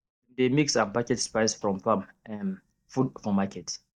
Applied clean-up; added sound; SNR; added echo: neural mask model DeepFilterNet 3.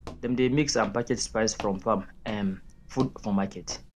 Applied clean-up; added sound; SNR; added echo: none; Walk, footsteps; 15 dB; none.